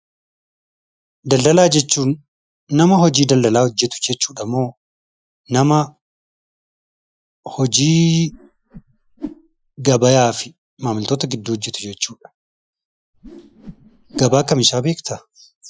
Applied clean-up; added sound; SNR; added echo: classical method Wiener filter.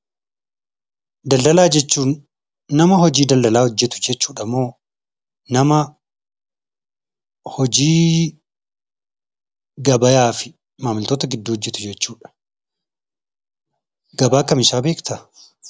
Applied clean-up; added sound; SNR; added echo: none; none; none; none.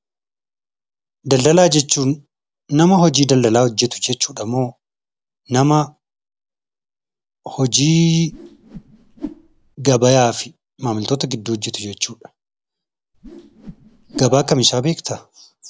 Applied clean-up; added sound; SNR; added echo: none; Whoosh, swoosh, swish; 17 dB; none.